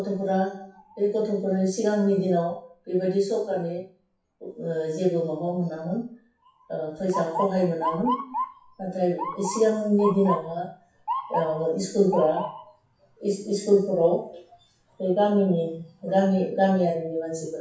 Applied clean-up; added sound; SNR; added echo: classical method WPE with log-MMSE.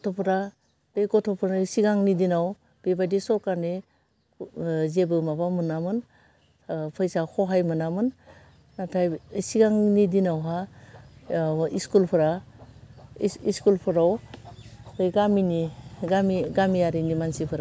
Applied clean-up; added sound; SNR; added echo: none; none; none; none.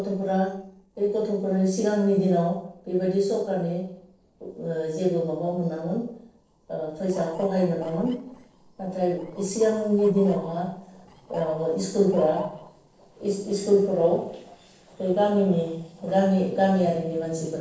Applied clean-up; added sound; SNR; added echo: neural separator model SepFormer DNS4.